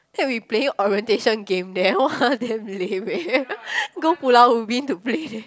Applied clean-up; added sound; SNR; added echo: none; none; none; none.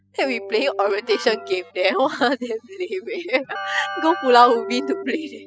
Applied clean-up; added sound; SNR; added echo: classical method spectral subtraction.